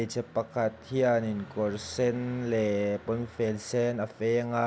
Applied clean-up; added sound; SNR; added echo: none; none; none; none.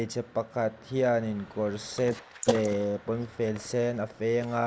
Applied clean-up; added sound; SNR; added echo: neural mask model Resemble Enhance denoiser.